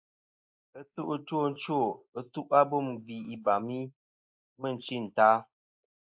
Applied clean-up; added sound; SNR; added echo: neural mask model Resemble Enhance denoiser.